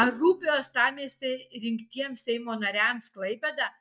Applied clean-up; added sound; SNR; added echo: neural mask model DeepFilterNet 3.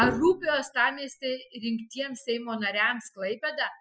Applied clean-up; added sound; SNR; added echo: classical method spectral subtraction.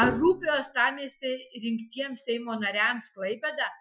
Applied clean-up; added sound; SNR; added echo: classical method Wiener filter.